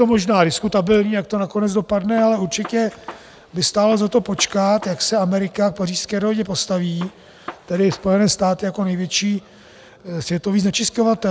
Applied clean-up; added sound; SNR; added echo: none; Gunshot, gunfire; 20 dB; none.